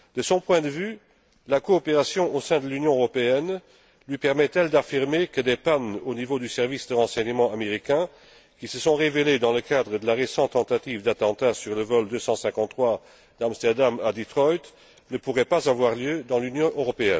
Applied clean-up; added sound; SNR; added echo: none; none; none; none.